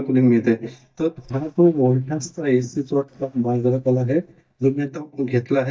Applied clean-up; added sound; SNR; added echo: neural mask model DeepFilterNet 3.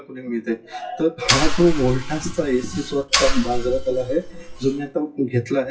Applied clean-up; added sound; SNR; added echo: classical method WPE with log-MMSE.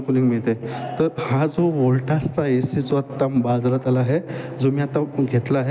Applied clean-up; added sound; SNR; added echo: none; none; none; none.